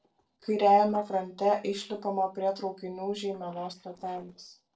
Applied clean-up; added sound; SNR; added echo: neural separator model SepFormer DNS4.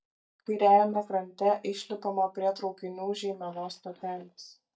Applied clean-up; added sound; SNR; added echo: neural mask model DeepFilterNet 3.